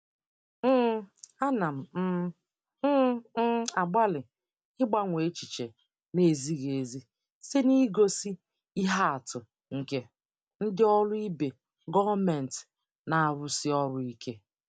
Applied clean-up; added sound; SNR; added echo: none; none; none; none.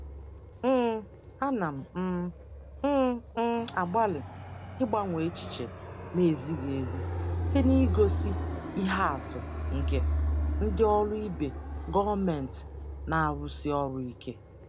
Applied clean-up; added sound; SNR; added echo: none; Fixed-wing aircraft, airplane; 4 dB; none.